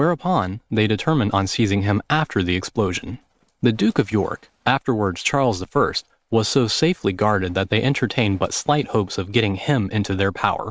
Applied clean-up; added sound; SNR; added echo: neural mask model RNNoise.